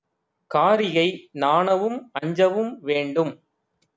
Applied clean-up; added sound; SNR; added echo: none; none; none; none.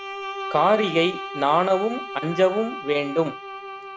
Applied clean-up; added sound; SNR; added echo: none; Bowed string instrument; 10 dB; none.